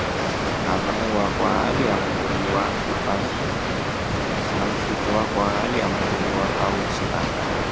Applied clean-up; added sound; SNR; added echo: none; Water; -4 dB; none.